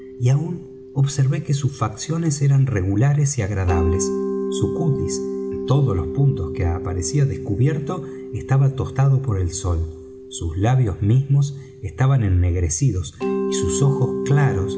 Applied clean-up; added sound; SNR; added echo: none; Mallet percussion; 8 dB; none.